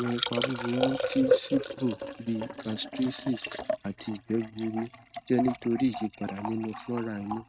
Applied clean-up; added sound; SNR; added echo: neural mask model RNNoise.